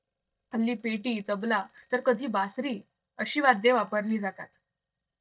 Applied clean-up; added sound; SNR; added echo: neural mask model DeepFilterNet 3.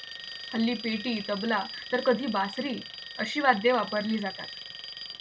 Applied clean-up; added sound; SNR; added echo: none; Alarm; 12 dB; none.